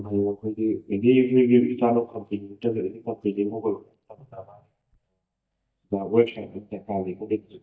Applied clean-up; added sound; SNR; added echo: neural mask model DeepFilterNet 3.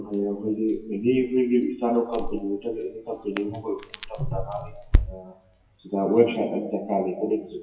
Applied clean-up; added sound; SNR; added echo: classical method WPE with log-MMSE.